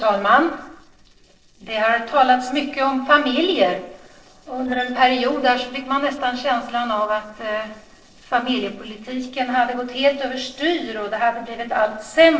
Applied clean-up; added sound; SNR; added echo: neural separator model SepFormer DNS4.